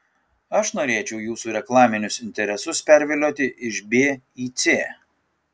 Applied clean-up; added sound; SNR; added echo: none; none; none; none.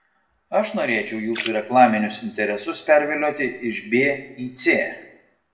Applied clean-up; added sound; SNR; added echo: none; Splash, splatter; 17 dB; reverberation time 0.7 s.